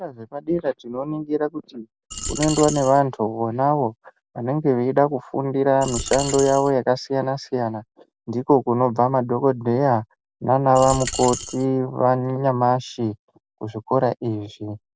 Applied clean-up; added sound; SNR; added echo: none; Coin (dropping); 9 dB; none.